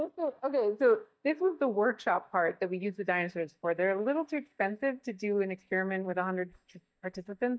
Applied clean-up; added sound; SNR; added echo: neural mask model DeepFilterNet 3.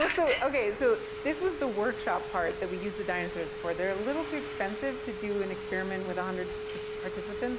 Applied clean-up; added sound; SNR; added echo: none; Telephone; 6 dB; none.